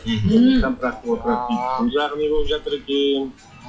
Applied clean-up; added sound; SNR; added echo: classical method WPE with log-MMSE.